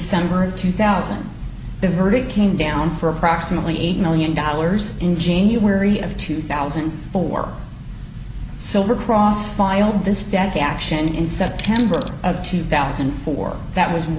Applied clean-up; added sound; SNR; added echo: none; Coin (dropping); 10 dB; none.